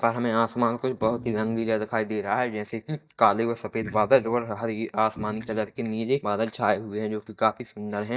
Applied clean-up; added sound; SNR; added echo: neural mask model DeepFilterNet 3.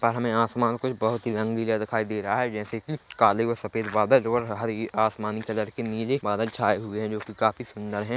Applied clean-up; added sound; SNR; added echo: none; none; none; none.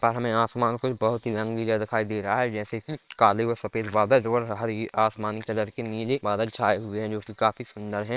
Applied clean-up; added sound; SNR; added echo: neural separator model SepFormer WHAMR!.